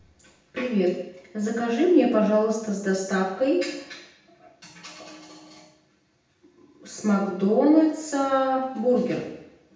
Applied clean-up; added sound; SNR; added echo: none; none; none; reverberation time 0.8 s.